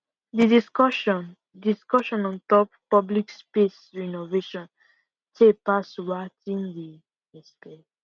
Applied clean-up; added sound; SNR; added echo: none; none; none; none.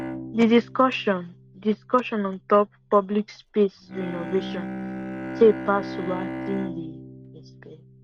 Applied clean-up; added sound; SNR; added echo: none; Bowed string instrument; 11 dB; none.